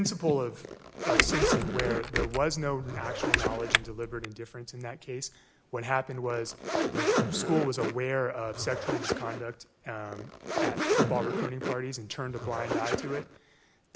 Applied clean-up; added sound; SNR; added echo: none; Typing + Zipper (clothing); -2 dB; none.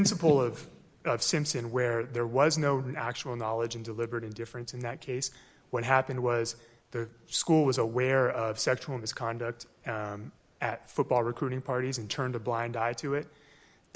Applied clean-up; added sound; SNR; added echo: none; none; none; none.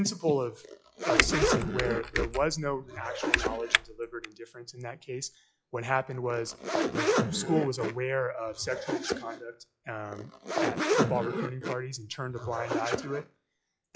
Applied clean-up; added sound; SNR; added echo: classical method log-MMSE.